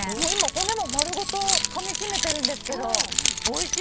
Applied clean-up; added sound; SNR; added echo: none; Keys jangling; -4 dB; none.